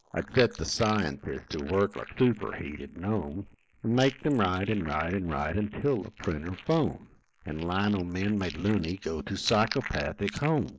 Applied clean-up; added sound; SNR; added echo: neural mask model Resemble Enhance denoiser.